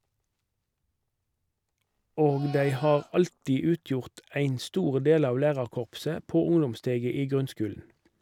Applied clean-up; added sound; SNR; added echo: none; Livestock, farm animals, working animals; 20 dB; none.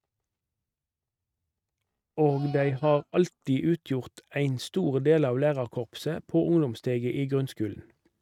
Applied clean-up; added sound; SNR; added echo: neural mask model RNNoise.